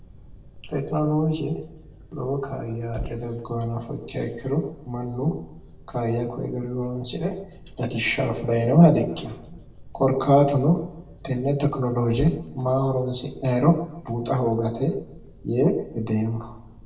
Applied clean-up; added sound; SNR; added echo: none; Fire; 18 dB; reverberation time 0.6 s.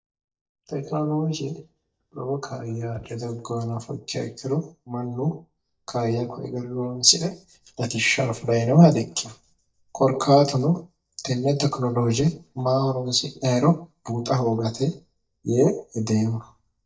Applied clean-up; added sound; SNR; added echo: neural mask model DeepFilterNet 3.